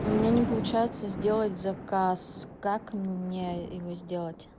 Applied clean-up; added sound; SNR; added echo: none; Thunder; 7 dB; none.